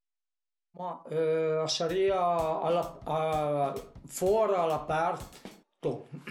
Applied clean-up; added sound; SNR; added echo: none; Drum kit; 20 dB; none.